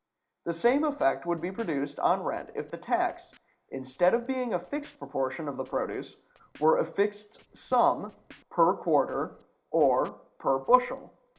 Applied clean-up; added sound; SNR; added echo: neural separator model SepFormer DNS4.